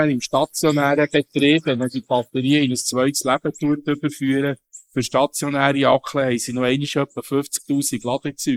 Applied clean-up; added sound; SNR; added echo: neural mask model Resemble Enhance denoiser.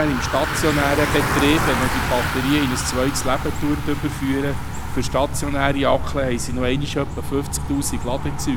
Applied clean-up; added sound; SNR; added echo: none; Bicycle; 2 dB; none.